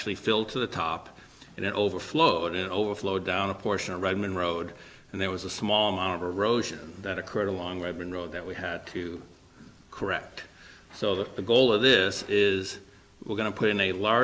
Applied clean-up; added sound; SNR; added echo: none; none; none; none.